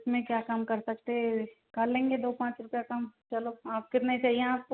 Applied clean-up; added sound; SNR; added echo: none; none; none; none.